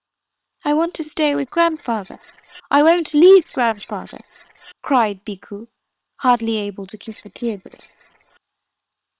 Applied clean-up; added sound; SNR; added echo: neural separator model SepFormer WHAM!.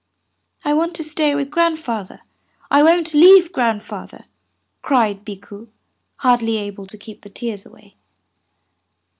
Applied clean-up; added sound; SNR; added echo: none; none; none; none.